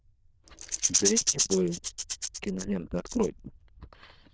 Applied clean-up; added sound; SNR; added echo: neural diffusion model UNIVERSE++.